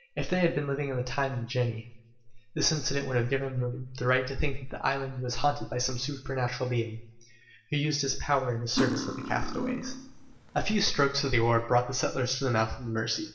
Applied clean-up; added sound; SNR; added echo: none; Cutlery, silverware; 5 dB; reverberation time 0.7 s.